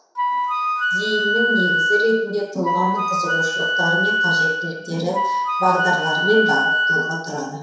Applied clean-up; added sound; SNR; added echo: none; Wind instrument, woodwind instrument; -3 dB; reverberation time 0.7 s.